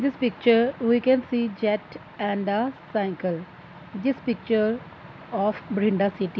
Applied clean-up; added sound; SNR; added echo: none; none; none; none.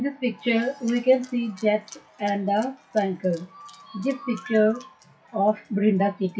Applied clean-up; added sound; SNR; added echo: classical method WPE with log-MMSE.